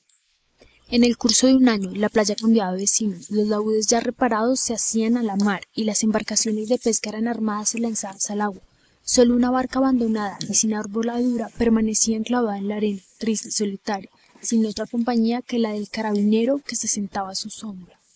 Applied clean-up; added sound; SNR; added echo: neural mask model Resemble Enhance denoiser.